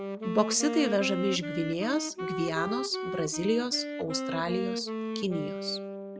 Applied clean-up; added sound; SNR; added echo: none; Wind instrument, woodwind instrument; 4 dB; none.